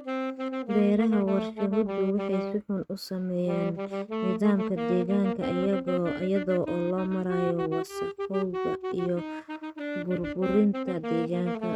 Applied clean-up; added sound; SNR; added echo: neural mask model RNNoise.